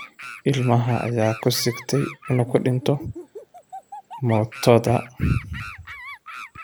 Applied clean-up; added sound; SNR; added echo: none; Animal; 16 dB; none.